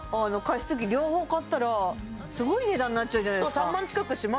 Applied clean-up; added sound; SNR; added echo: none; none; none; none.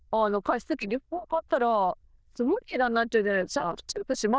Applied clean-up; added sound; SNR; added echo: neural diffusion model UNIVERSE++.